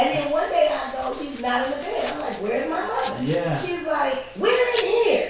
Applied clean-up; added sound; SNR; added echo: none; Domestic sounds, home sounds; 14 dB; reverberation time 0.6 s.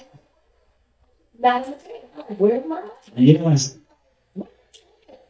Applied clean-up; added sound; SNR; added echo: neural mask model DeepFilterNet 3.